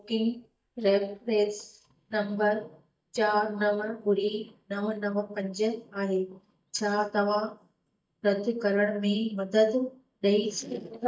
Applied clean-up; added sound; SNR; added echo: neural mask model DeepFilterNet 3.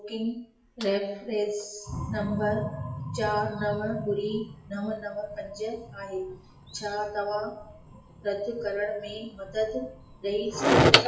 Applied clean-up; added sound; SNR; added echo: classical method WPE with log-MMSE.